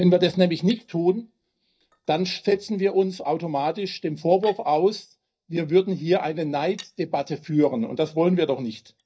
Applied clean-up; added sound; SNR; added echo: neural mask model DeepFilterNet 3.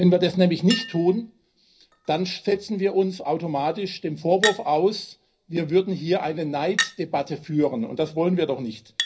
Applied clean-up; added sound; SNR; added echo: none; Chink, clink; 12 dB; reverberation time 0.5 s.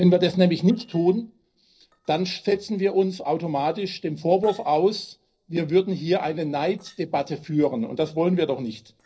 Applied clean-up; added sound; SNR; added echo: neural separator model SepFormer DNS4.